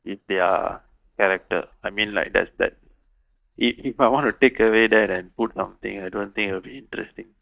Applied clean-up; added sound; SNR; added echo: neural mask model DeepFilterNet 3.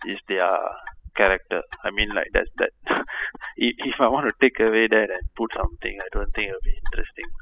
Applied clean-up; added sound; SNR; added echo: classical method spectral subtraction.